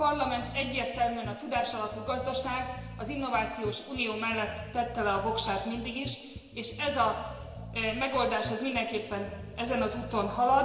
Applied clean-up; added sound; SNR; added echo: none; Bass guitar; 13 dB; reverberation time 2.0 s.